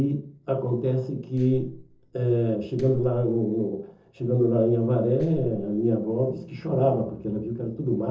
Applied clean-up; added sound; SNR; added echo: neural separator model SepFormer DNS4.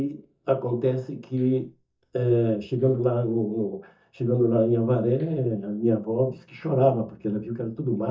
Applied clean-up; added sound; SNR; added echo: neural mask model DeepFilterNet 3.